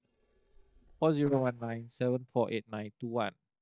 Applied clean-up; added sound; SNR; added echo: neural mask model DeepFilterNet 3.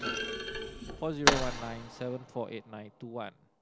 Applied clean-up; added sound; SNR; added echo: none; Thump, thud; -4 dB; none.